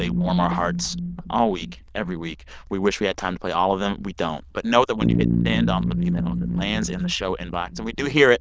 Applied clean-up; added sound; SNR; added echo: neural diffusion model UNIVERSE++.